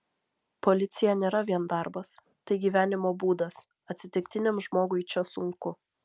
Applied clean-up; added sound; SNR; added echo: none; none; none; none.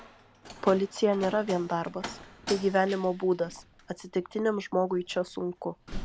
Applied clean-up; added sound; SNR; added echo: none; Slam; 14 dB; none.